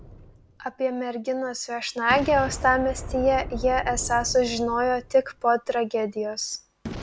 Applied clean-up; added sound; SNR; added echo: none; Boom; 13 dB; none.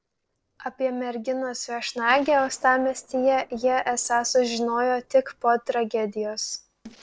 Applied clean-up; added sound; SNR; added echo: neural separator model SepFormer DNS4.